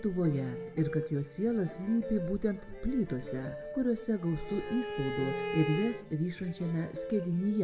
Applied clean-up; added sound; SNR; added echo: none; Bowed string instrument; 7 dB; reverberation time 1.0 s.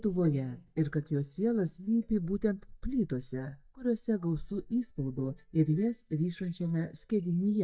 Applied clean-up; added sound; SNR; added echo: neural mask model DeepFilterNet 3.